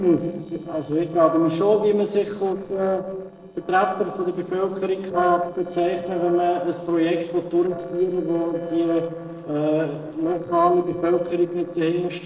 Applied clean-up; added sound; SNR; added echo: neural separator model SepFormer DNS4.